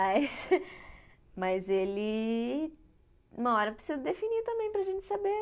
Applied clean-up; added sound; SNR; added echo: none; none; none; none.